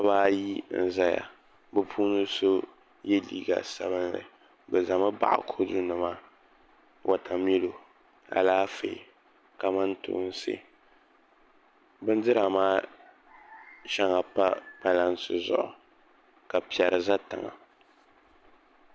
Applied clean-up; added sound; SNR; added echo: none; none; none; none.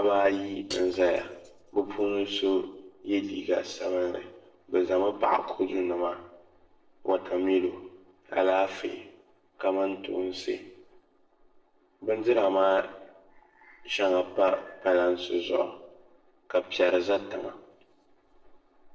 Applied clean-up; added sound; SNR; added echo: neural separator model SepFormer DNS4.